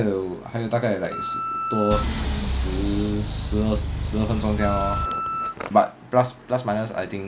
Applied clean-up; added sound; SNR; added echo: none; Wind instrument, woodwind instrument + Engine; 1 dB; none.